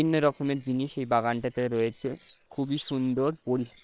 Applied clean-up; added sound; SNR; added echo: neural separator model SepFormer WHAM!.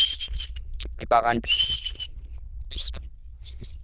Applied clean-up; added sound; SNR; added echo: neural diffusion model UNIVERSE++.